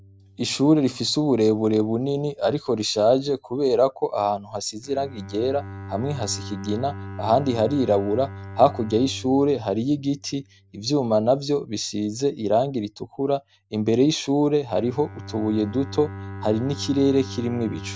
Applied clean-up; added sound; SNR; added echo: none; Bowed string instrument; 16 dB; none.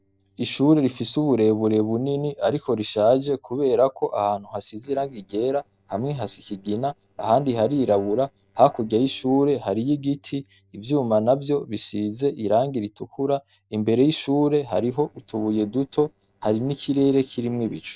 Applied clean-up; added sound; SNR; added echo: neural separator model SepFormer DNS4.